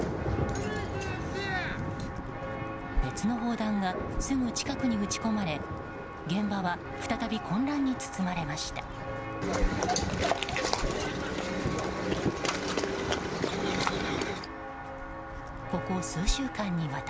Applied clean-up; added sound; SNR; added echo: none; Walk, footsteps; 5 dB; none.